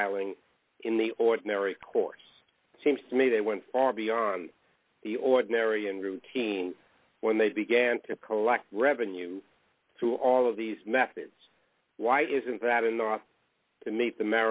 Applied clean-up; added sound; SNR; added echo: none; none; none; none.